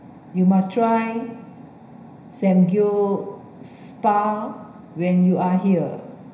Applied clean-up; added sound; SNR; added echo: none; none; none; reverberation time 0.9 s.